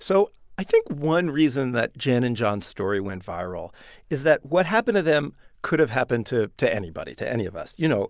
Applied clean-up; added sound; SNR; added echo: none; none; none; none.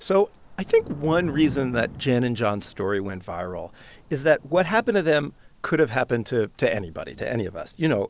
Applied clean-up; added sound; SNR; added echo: none; Thunder / Rain; 19 dB; none.